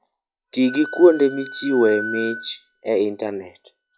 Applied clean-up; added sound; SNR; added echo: classical method log-MMSE.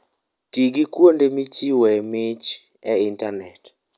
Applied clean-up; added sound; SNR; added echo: none; none; none; none.